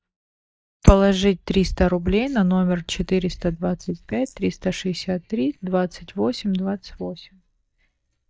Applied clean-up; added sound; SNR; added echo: neural mask model DeepFilterNet 3.